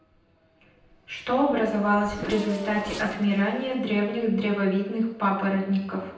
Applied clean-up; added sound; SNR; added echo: none; Race car, auto racing / Accelerating, revving, vroom; 16 dB; reverberation time 0.9 s.